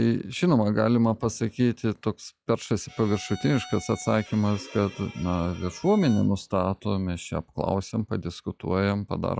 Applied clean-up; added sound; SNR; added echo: classical method log-MMSE.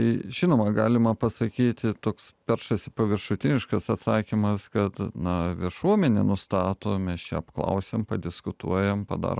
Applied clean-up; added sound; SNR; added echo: none; none; none; none.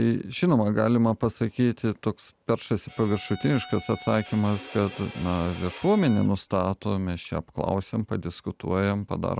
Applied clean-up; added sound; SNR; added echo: none; Bowed string instrument; 17 dB; none.